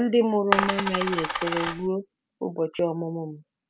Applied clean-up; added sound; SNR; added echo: none; Coin (dropping); 1 dB; none.